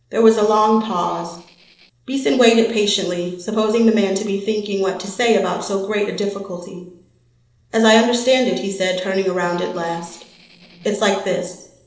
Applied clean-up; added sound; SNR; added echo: neural separator model SepFormer DNS4.